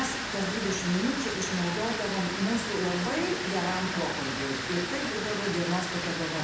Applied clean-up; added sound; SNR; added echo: none; Water; 2 dB; reverberation time 0.8 s.